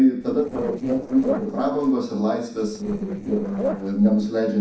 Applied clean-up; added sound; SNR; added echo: neural separator model SepFormer DNS4.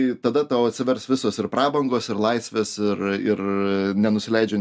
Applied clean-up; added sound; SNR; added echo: none; none; none; none.